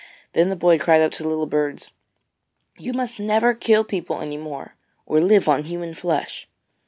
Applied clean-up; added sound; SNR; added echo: none; none; none; none.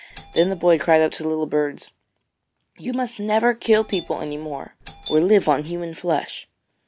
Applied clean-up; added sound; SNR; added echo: none; Doorbell; 17 dB; none.